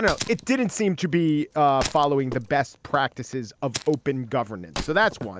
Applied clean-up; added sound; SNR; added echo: none; Wood + Fire; 14 dB; none.